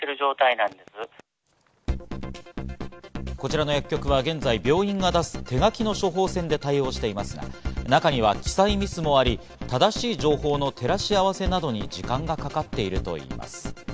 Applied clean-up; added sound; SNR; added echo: none; none; none; none.